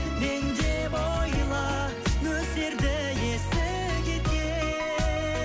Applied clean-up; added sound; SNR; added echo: none; none; none; none.